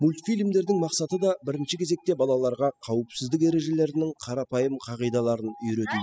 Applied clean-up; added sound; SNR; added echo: classical method spectral subtraction.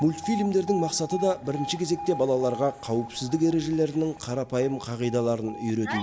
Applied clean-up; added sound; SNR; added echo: none; Alarm; 12 dB; none.